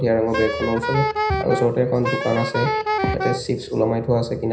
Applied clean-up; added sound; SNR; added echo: none; Wind instrument, woodwind instrument; 3 dB; reverberation time 0.5 s.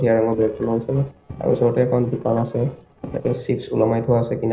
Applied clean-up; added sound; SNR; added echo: neural separator model SepFormer DNS4.